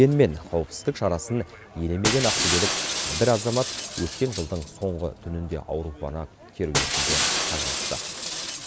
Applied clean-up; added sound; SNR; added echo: none; Shatter; 3 dB; none.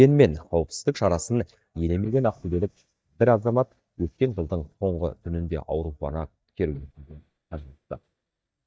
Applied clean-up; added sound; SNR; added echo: neural mask model DeepFilterNet 3.